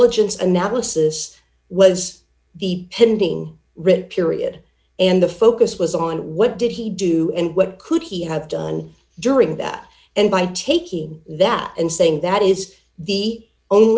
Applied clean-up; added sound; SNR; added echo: none; none; none; none.